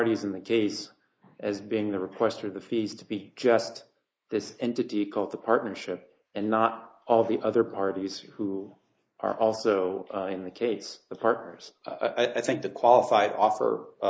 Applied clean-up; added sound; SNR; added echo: neural mask model Resemble Enhance denoiser.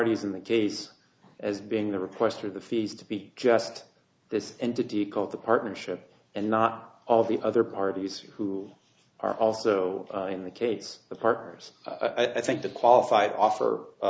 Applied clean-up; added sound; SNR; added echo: none; none; none; none.